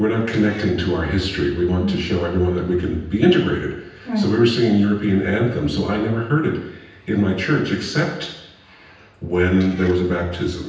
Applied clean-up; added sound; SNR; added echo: none; Meow; 20 dB; reverberation time 0.9 s.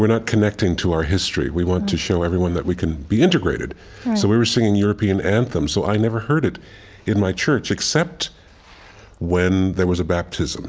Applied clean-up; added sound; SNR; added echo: none; none; none; none.